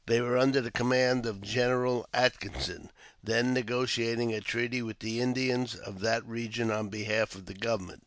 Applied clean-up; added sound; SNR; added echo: none; none; none; none.